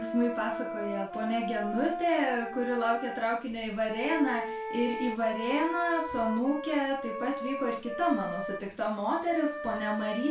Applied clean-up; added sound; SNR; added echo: none; Wind instrument, woodwind instrument; 7 dB; reverberation time 0.3 s.